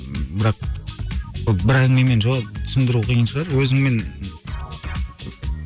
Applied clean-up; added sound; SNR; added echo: none; none; none; none.